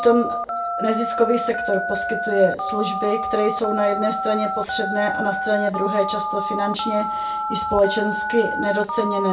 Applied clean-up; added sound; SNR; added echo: none; Telephone; 3 dB; reverberation time 0.2 s.